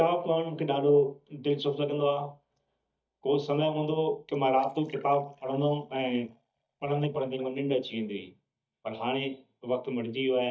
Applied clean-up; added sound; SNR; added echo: neural mask model DeepFilterNet 3.